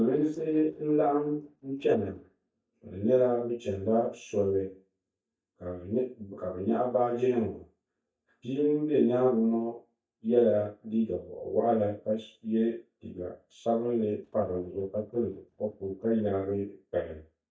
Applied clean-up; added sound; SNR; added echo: neural mask model DeepFilterNet 3.